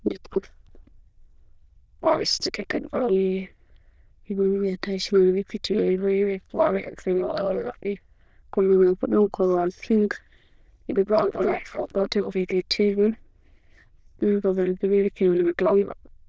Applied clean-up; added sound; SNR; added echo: neural diffusion model UNIVERSE++.